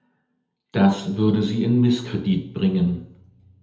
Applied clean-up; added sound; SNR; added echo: none; none; none; reverberation time 0.7 s.